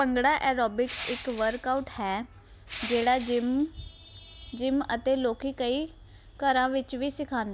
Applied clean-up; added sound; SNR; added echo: none; Crushing; 11 dB; none.